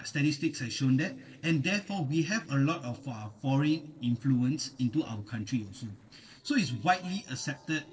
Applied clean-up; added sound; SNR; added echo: neural separator model SepFormer DNS4.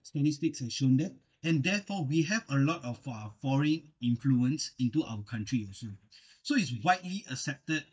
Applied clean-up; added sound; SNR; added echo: neural mask model DeepFilterNet 3.